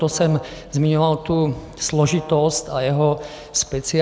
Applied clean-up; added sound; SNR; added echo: none; Brass instrument; 17 dB; none.